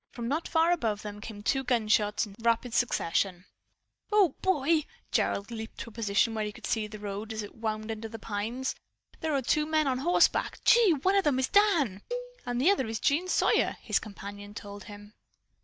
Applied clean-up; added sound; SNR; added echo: neural mask model DeepFilterNet 3.